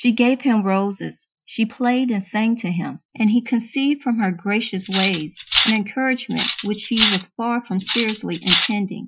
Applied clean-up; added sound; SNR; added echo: classical method Wiener filter.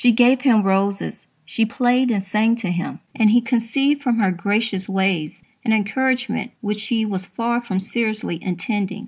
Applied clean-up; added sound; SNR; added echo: none; none; none; none.